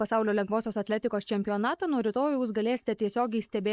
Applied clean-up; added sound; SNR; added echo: neural mask model Resemble Enhance denoiser.